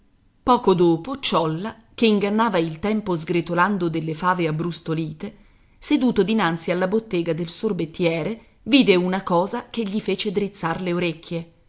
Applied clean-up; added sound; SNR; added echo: none; none; none; none.